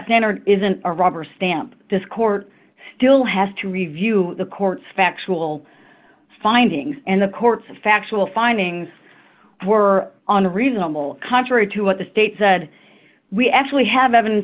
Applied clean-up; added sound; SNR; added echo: none; none; none; none.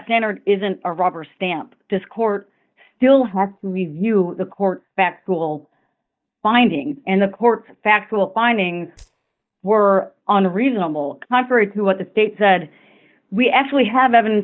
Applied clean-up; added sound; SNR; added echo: neural mask model DeepFilterNet 3.